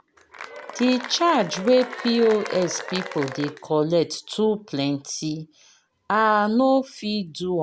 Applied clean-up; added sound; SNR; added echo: none; Applause / Cheering; 12 dB; none.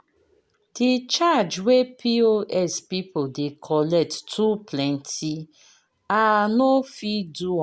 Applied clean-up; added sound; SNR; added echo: none; none; none; none.